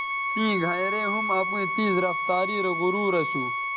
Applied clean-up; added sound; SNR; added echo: none; Bowed string instrument; 1 dB; none.